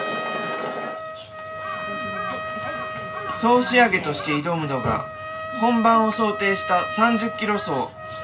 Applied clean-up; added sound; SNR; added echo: none; Trumpet; 8 dB; reverberation time 0.2 s.